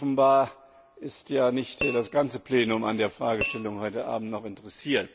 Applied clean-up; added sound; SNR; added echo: none; Tap / Glass; 11 dB; none.